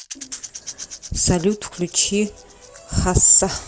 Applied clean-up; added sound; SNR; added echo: none; Rattle / Rattle (instrument); 19 dB; none.